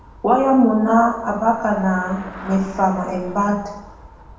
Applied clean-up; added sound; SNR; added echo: none; Traffic noise, roadway noise / Bicycle; 19 dB; reverberation time 0.8 s.